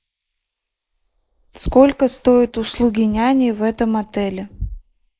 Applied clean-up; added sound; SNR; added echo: neural mask model Resemble Enhance denoiser.